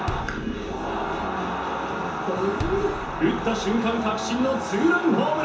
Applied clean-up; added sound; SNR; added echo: none; Bass drum; 12 dB; reverberation time 0.6 s.